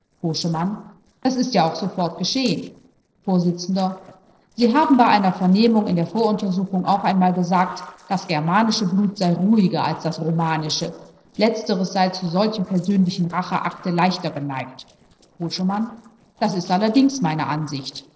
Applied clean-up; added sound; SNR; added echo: neural separator model SepFormer DNS4.